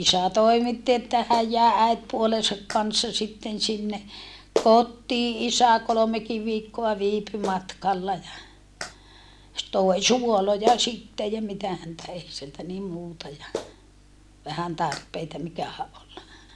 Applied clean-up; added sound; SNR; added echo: none; Clapping; 14 dB; none.